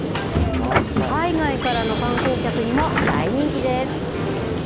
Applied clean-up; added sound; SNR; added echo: none; Subway, metro, underground; -1 dB; none.